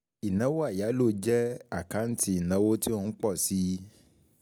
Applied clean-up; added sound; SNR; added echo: none; none; none; none.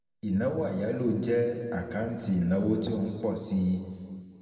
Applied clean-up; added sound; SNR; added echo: none; none; none; reverberation time 2.1 s.